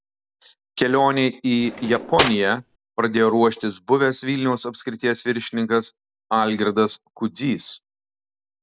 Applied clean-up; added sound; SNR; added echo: none; Cutlery, silverware; 4 dB; none.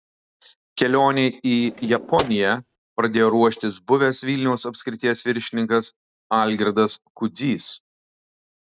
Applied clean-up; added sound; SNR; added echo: neural mask model RNNoise.